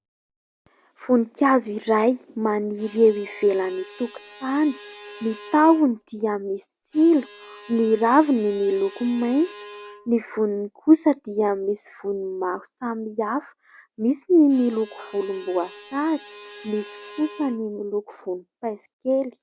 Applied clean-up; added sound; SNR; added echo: none; Bowed string instrument; 20 dB; none.